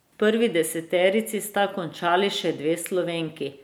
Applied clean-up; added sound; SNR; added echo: none; none; none; none.